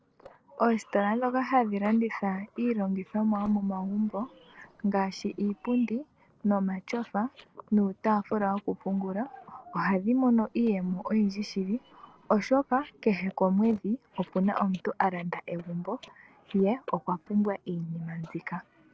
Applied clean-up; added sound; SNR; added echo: neural separator model SepFormer DNS4.